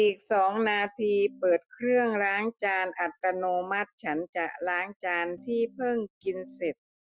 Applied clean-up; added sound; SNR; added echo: classical method Wiener filter.